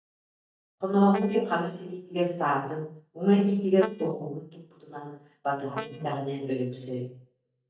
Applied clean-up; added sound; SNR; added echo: neural mask model DeepFilterNet 3.